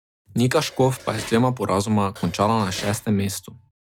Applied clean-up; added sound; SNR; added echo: none; Dishes, pots, and pans; 19 dB; none.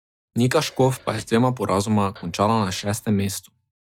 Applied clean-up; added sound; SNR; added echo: neural mask model DeepFilterNet 3.